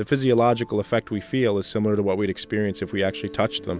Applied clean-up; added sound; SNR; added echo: none; none; none; none.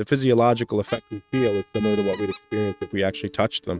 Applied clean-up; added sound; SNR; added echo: neural mask model RNNoise.